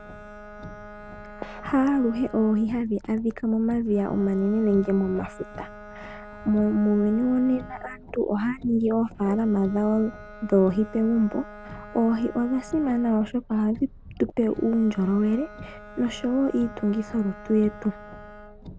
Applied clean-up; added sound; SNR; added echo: none; Bowed string instrument + Car; 17 dB; none.